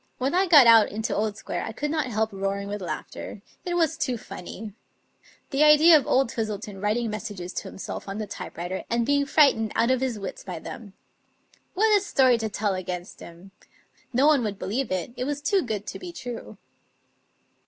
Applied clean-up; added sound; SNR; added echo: none; none; none; none.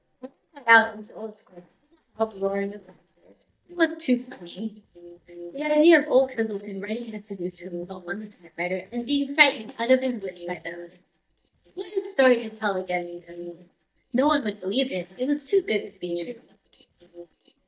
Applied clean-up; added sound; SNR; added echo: neural mask model DeepFilterNet 3.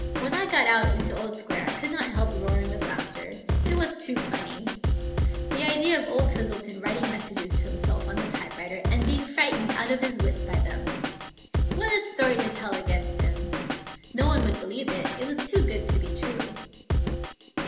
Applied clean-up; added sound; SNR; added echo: none; Drum kit; -2 dB; reverberation time 1.0 s.